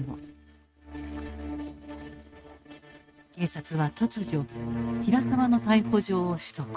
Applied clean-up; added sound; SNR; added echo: neural mask model RNNoise.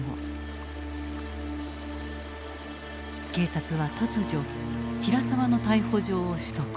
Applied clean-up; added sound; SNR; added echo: none; Stream; 20 dB; none.